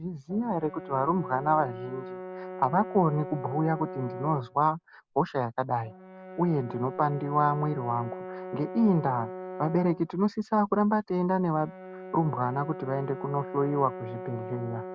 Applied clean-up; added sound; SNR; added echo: none; Brass instrument; 12 dB; none.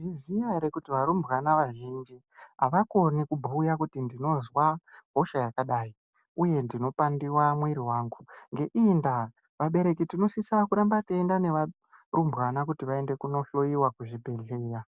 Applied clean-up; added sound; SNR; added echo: none; none; none; none.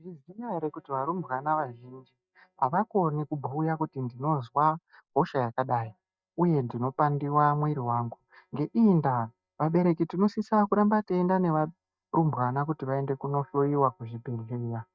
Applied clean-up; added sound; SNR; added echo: neural mask model DeepFilterNet 3.